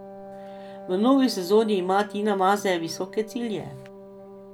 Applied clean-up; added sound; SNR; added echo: none; Wind instrument, woodwind instrument; 16 dB; none.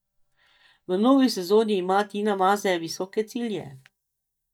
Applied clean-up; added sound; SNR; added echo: neural mask model DeepFilterNet 3.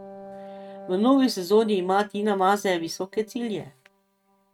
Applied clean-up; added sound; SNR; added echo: neural mask model RNNoise.